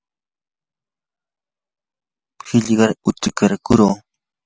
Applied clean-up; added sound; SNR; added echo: none; none; none; none.